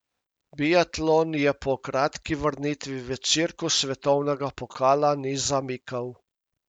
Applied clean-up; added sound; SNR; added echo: none; none; none; none.